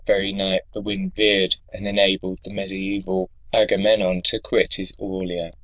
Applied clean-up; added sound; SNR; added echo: neural diffusion model UNIVERSE++.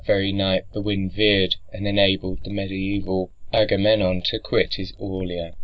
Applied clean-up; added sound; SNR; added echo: none; Cricket; 11 dB; none.